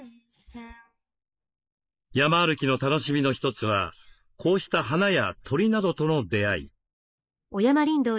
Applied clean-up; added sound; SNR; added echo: neural mask model Resemble Enhance denoiser.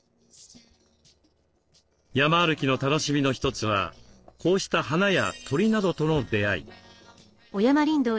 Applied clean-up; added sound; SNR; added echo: neural separator model SepFormer DNS4.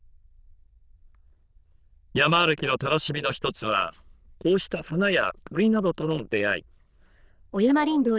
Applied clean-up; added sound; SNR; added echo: neural diffusion model UNIVERSE++.